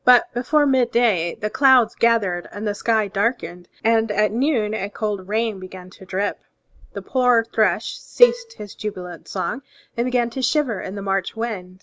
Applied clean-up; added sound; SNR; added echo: none; Cowbell; 1 dB; none.